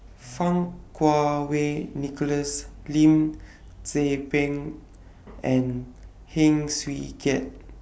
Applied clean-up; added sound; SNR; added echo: none; none; none; none.